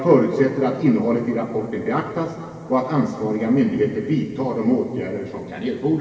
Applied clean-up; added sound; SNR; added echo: none; none; none; reverberation time 2.3 s.